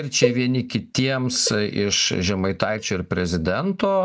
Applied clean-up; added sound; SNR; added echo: neural mask model DeepFilterNet 3.